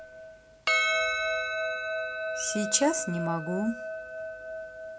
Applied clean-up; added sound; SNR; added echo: none; Percussion; -2 dB; none.